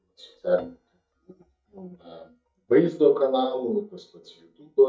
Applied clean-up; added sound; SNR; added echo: neural mask model DeepFilterNet 3.